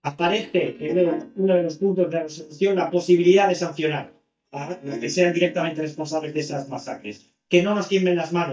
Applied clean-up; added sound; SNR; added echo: neural mask model DeepFilterNet 3.